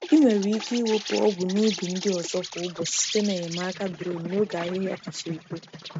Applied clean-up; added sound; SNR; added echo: neural mask model RNNoise.